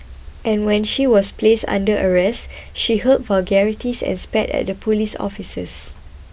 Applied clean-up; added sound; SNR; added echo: none; none; none; none.